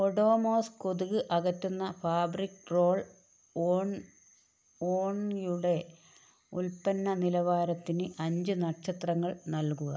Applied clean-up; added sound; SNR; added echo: none; none; none; none.